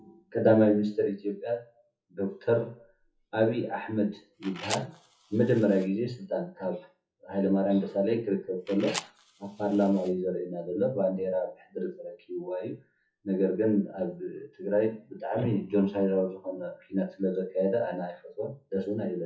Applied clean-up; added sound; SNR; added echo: classical method WPE with log-MMSE.